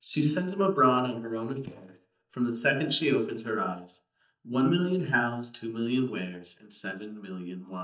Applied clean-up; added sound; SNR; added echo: neural mask model DeepFilterNet 3.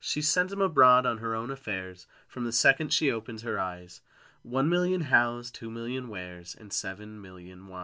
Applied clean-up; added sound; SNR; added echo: none; none; none; none.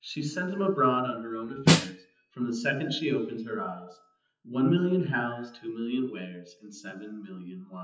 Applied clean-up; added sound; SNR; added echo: classical method WPE with log-MMSE.